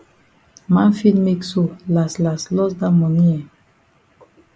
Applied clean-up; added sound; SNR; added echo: none; none; none; none.